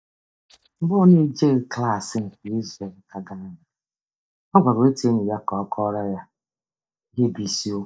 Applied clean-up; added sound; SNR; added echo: neural mask model DeepFilterNet 3.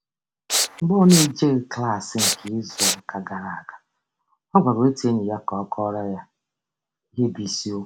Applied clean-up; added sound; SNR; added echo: none; Respiratory sounds; 1 dB; none.